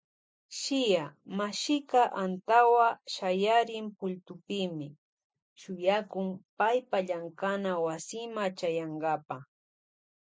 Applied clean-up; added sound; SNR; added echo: none; none; none; none.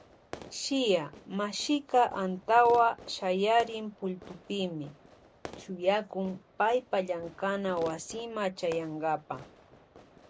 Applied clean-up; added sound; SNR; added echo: none; Fireworks; 20 dB; none.